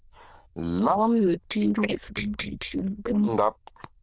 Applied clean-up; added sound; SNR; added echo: neural diffusion model UNIVERSE++.